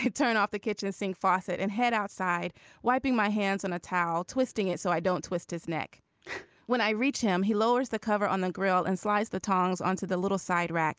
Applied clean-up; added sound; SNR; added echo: none; none; none; none.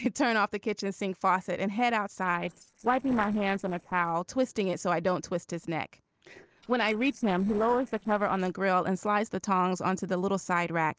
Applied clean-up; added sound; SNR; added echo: neural separator model SepFormer DNS4.